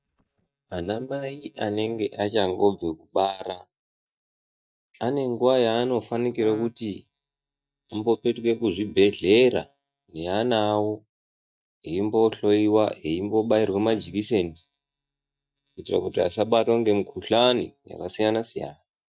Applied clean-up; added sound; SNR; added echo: neural mask model DeepFilterNet 3.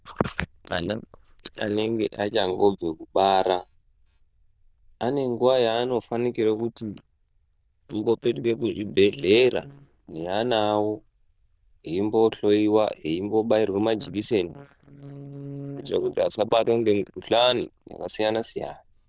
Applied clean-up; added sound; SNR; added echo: neural diffusion model UNIVERSE++.